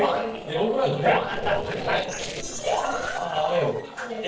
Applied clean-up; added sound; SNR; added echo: neural separator model SepFormer DNS4.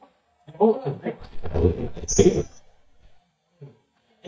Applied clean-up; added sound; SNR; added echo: neural mask model DeepFilterNet 3.